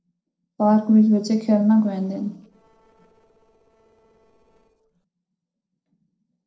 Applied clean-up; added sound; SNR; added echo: neural separator model SepFormer DNS4.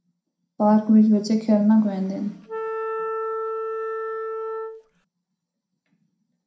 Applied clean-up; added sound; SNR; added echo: none; Wind instrument, woodwind instrument; 6 dB; reverberation time 0.4 s.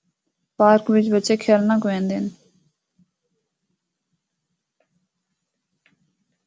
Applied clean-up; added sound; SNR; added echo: none; none; none; none.